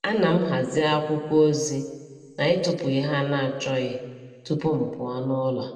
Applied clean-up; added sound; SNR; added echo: none; none; none; reverberation time 1.4 s.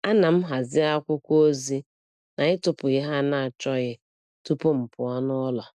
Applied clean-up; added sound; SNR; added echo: none; none; none; none.